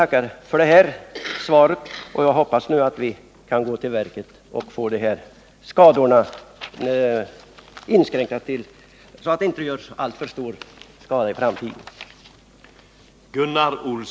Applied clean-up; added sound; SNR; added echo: none; none; none; none.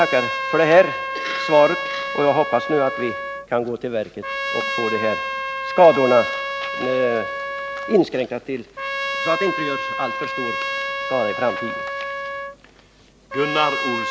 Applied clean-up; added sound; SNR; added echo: none; Trumpet; 5 dB; none.